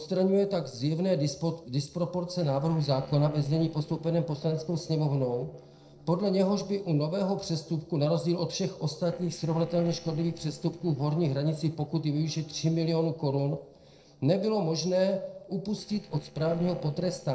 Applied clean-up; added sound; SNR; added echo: neural separator model SepFormer DNS4.